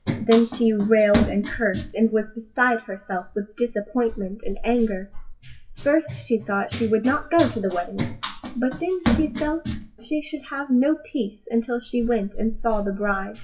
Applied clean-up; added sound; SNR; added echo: classical method WPE with log-MMSE.